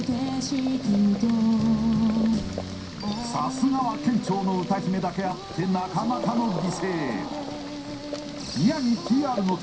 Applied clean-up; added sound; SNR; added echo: none; Boiling; 14 dB; reverberation time 0.3 s.